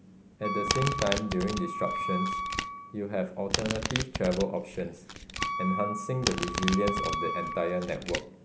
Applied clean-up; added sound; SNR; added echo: none; Domestic sounds, home sounds + Wind instrument, woodwind instrument; 2 dB; none.